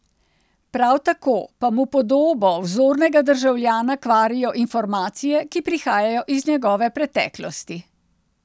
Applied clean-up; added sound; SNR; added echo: none; none; none; none.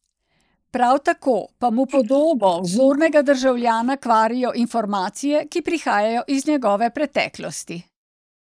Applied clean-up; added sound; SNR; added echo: neural mask model Resemble Enhance denoiser.